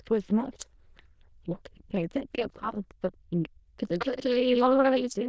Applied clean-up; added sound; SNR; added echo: neural diffusion model UNIVERSE++.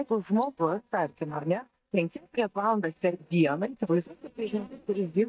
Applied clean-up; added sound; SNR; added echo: neural mask model DeepFilterNet 3.